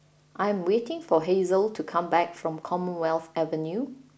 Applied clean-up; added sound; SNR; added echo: none; none; none; none.